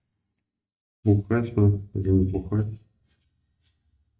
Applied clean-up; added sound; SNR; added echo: neural mask model DeepFilterNet 3.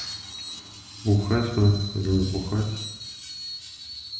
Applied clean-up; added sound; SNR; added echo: none; Screech; 12 dB; reverberation time 1.0 s.